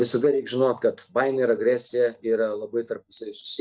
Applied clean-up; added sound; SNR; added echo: neural mask model DeepFilterNet 3.